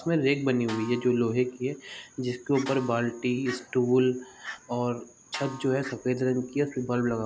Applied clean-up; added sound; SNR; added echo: none; Fowl + Snare drum; 18 dB; none.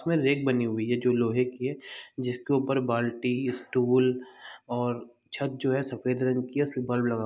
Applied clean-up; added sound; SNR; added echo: none; none; none; none.